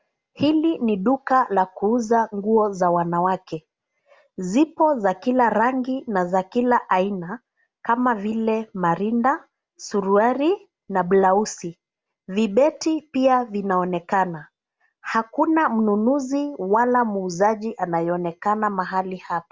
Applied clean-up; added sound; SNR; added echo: none; none; none; none.